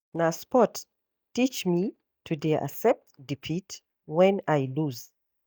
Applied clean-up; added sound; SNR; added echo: neural mask model DeepFilterNet 3.